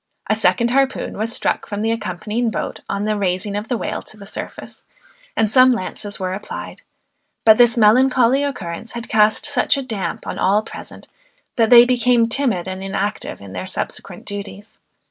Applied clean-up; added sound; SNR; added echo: none; none; none; none.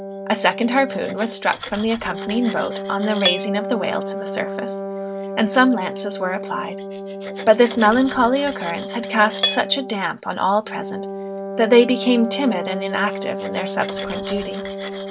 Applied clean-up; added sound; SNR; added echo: none; Cutlery, silverware + Wind instrument, woodwind instrument; 7 dB; none.